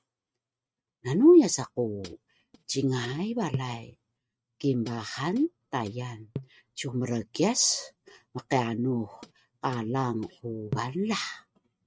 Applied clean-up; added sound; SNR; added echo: neural mask model RNNoise.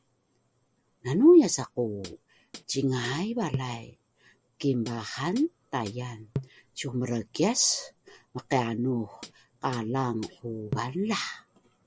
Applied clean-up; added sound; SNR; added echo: none; Hi-hat; 13 dB; none.